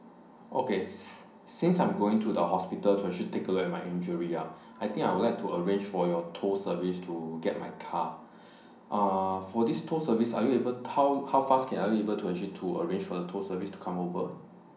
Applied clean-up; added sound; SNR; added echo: none; none; none; reverberation time 0.6 s.